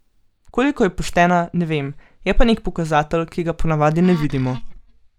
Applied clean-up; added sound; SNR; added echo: neural mask model DeepFilterNet 3.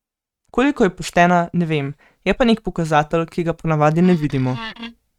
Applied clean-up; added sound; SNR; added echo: neural mask model RNNoise.